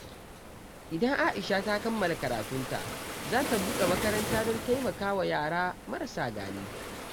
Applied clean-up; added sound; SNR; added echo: none; Waves, surf; 6 dB; none.